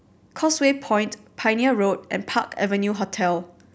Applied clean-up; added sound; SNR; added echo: none; none; none; none.